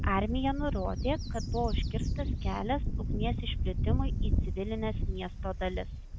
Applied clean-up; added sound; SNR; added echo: none; Wind / Bird; -4 dB; none.